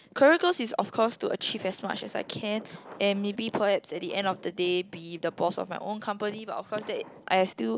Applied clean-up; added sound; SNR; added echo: none; none; none; none.